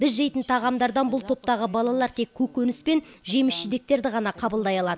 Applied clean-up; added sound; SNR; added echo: none; none; none; none.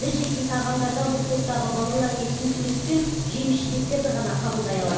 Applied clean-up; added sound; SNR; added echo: none; Frying (food); 3 dB; reverberation time 1.1 s.